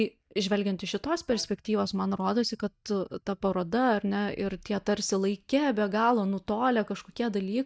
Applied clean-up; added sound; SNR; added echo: neural mask model DeepFilterNet 3.